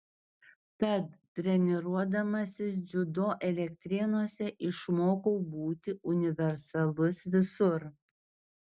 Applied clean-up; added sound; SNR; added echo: none; none; none; none.